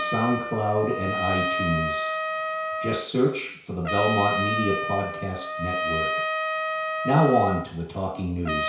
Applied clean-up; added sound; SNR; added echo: none; Trumpet; 2 dB; reverberation time 0.6 s.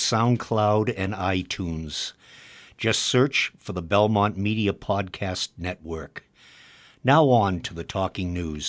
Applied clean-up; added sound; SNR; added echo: none; none; none; none.